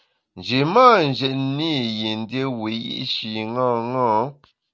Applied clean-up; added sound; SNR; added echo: none; none; none; none.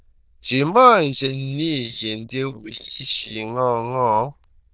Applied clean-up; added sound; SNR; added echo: neural diffusion model UNIVERSE++.